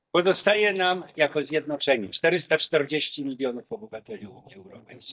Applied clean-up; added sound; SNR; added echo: neural mask model DeepFilterNet 3.